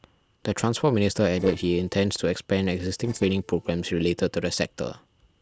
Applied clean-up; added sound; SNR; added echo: neural separator model SepFormer DNS4.